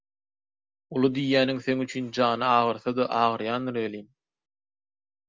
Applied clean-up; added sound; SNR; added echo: none; none; none; none.